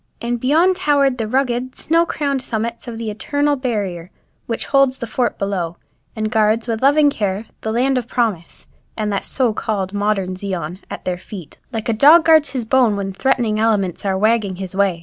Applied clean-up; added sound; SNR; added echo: none; none; none; none.